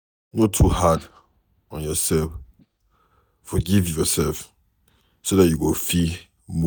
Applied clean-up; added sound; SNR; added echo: neural mask model DeepFilterNet 3.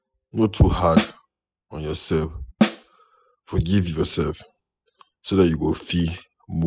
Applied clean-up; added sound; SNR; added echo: classical method spectral subtraction.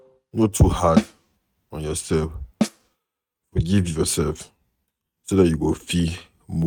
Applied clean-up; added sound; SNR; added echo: neural mask model RNNoise.